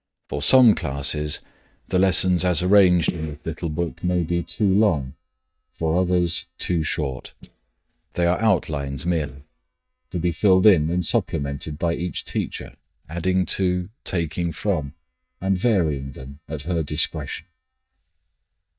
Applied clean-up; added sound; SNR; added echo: neural mask model DeepFilterNet 3.